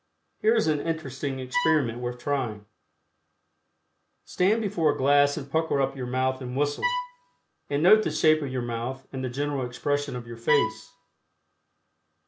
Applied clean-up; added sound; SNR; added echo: none; Bowed string instrument; 5 dB; none.